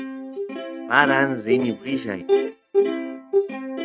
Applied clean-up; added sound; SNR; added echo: neural mask model RNNoise.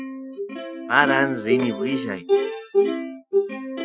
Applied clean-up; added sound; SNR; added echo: classical method Wiener filter.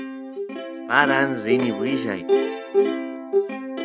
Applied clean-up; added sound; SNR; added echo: none; Plucked string instrument; -1 dB; none.